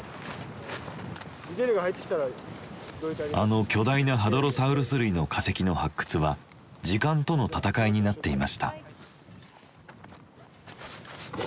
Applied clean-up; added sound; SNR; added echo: none; none; none; none.